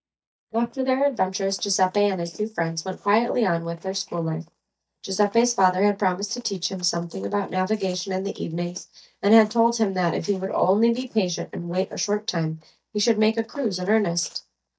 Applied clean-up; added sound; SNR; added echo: neural mask model DeepFilterNet 3.